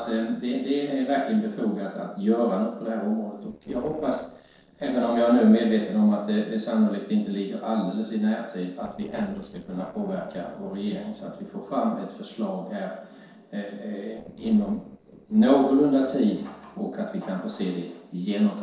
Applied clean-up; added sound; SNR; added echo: neural separator model SepFormer DNS4.